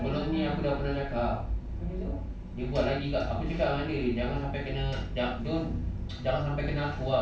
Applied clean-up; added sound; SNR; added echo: none; none; none; reverberation time 0.3 s.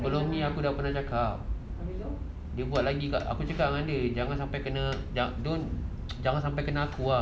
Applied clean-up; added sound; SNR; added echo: none; none; none; none.